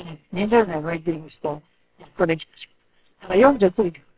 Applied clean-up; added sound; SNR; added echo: neural separator model SepFormer WHAMR!.